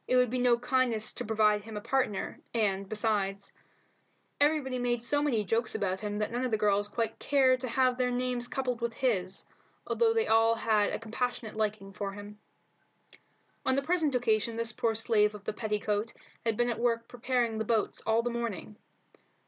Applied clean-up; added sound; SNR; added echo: none; none; none; none.